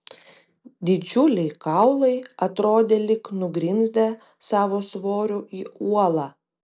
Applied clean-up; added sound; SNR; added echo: none; none; none; none.